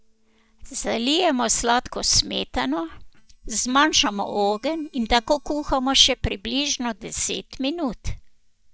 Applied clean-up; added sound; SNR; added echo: neural mask model DeepFilterNet 3.